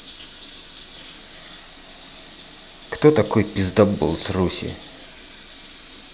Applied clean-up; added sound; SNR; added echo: none; none; none; none.